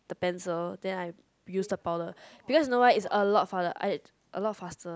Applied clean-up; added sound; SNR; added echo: none; none; none; none.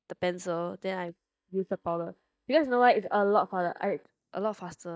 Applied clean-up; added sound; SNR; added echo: neural mask model DeepFilterNet 3.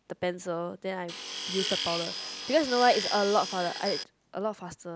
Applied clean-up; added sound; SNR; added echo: none; Tools; 5 dB; none.